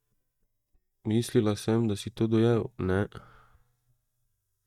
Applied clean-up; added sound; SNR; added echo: neural mask model DeepFilterNet 3.